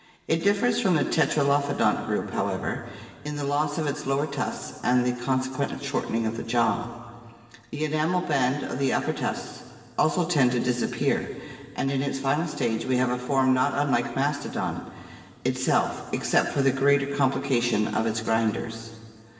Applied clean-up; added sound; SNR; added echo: none; none; none; reverberation time 2.1 s.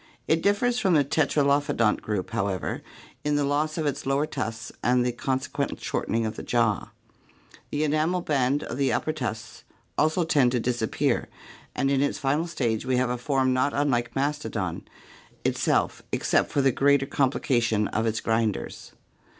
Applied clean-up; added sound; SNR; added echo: none; none; none; none.